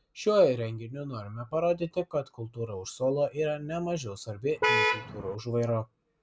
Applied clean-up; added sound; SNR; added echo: none; Vehicle horn, car horn, honking; -3 dB; none.